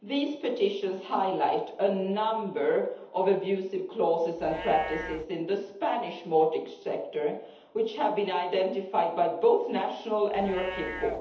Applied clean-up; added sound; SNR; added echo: none; Livestock, farm animals, working animals; 19 dB; reverberation time 0.8 s.